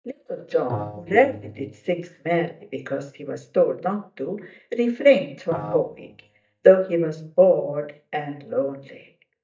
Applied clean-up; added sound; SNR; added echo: neural mask model DeepFilterNet 3.